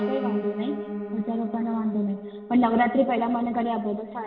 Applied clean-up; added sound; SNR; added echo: none; Piano; 8 dB; reverberation time 1.3 s.